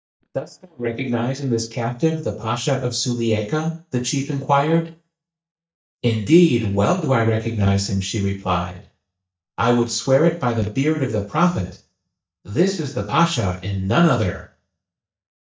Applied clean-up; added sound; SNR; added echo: neural mask model DeepFilterNet 3.